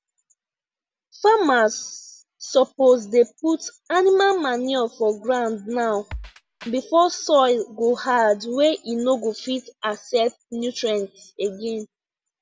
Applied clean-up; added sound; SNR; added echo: none; Drum kit; 16 dB; none.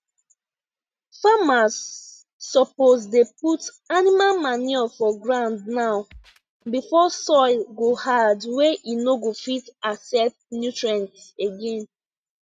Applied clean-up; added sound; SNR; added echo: neural mask model RNNoise.